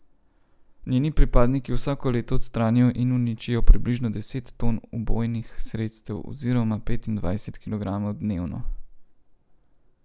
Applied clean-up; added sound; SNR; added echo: none; none; none; none.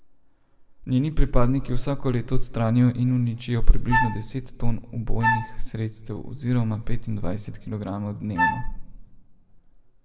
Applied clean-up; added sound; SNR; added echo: none; Wind instrument, woodwind instrument; 5 dB; reverberation time 1.3 s.